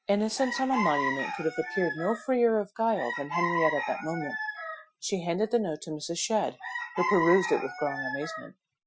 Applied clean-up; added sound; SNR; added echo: classical method Wiener filter.